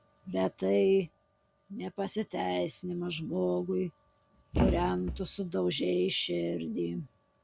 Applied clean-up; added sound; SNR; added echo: none; Thump, thud; 0 dB; none.